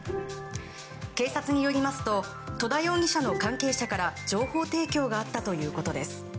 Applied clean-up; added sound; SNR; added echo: none; Bowed string instrument; 14 dB; none.